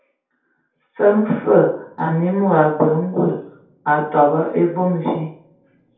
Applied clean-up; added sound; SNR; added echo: none; none; none; reverberation time 0.6 s.